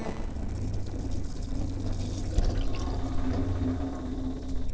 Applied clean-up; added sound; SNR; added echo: neural separator model SepFormer DNS4.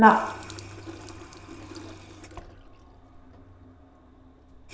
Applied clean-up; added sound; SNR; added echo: none; Water tap, faucet; 16 dB; reverberation time 0.7 s.